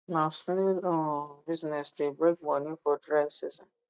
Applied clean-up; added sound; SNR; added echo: neural mask model DeepFilterNet 3.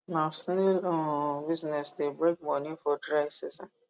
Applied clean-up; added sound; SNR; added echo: none; none; none; none.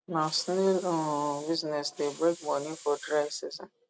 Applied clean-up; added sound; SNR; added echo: none; Hiss; 18 dB; none.